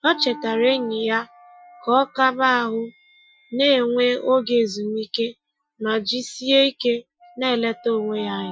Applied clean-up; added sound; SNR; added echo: classical method Wiener filter.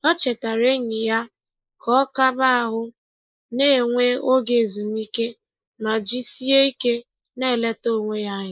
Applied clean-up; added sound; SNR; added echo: neural mask model Resemble Enhance denoiser.